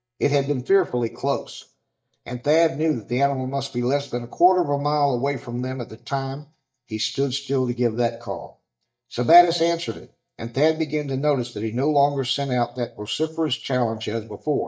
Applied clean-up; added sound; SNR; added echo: neural mask model DeepFilterNet 3.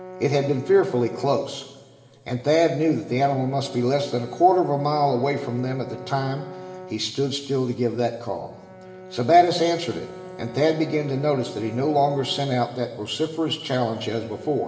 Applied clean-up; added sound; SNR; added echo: none; Brass instrument; 17 dB; reverberation time 2.7 s.